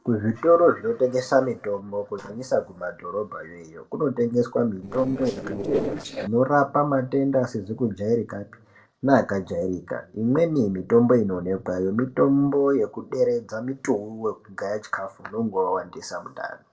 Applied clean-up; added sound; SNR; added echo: neural separator model SepFormer DNS4.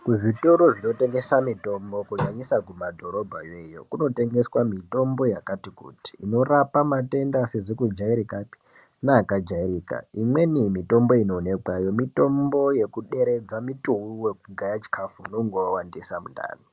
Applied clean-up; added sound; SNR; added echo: none; none; none; none.